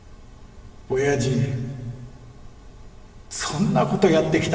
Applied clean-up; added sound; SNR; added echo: none; none; none; reverberation time 1.9 s.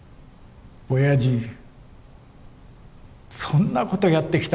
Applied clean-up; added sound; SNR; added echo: none; none; none; none.